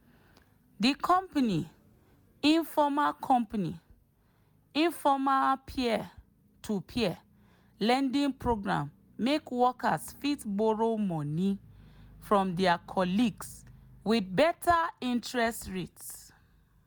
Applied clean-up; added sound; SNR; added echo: none; none; none; none.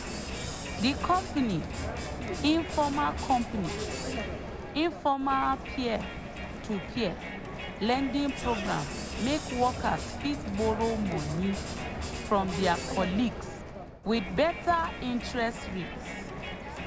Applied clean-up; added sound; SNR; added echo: none; Crowd; 5 dB; none.